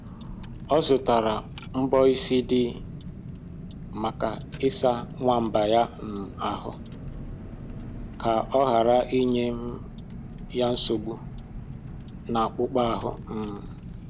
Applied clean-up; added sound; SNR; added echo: none; Car; 12 dB; none.